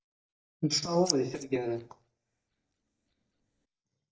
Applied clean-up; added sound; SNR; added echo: neural mask model DeepFilterNet 3.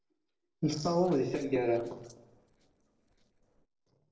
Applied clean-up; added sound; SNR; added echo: neural separator model SepFormer DNS4.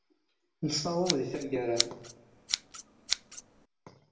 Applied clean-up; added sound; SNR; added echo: none; Scissors; 2 dB; reverberation time 0.6 s.